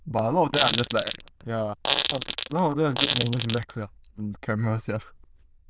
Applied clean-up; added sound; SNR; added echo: neural diffusion model UNIVERSE++.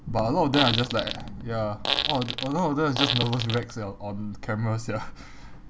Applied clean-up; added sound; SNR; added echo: none; Fart; 3 dB; none.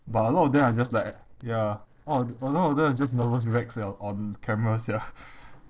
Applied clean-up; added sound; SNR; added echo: neural separator model SepFormer DNS4.